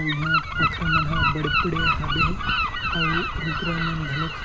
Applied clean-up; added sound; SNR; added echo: none; Gull, seagull; -5 dB; none.